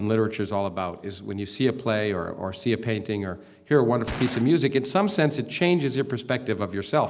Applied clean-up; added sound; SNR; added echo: none; Gunshot, gunfire; 12 dB; none.